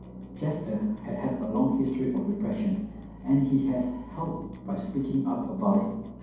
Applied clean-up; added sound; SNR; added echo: none; Bass guitar; 18 dB; reverberation time 1.2 s.